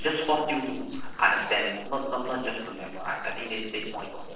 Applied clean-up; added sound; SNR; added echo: neural separator model SepFormer DNS4.